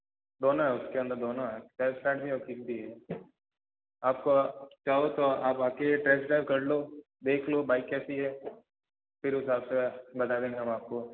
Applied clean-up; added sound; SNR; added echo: none; none; none; none.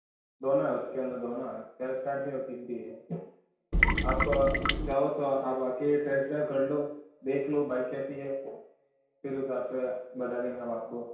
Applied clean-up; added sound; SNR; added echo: none; Trickle, dribble / Water tap, faucet; -5 dB; reverberation time 0.6 s.